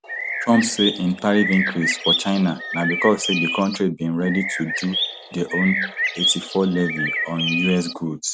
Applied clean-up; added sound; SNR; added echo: none; Bird; 4 dB; none.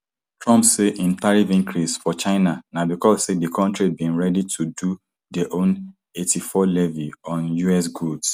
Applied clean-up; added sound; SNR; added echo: none; none; none; none.